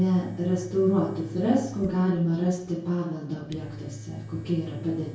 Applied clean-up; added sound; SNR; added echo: none; Domestic sounds, home sounds; 15 dB; reverberation time 0.6 s.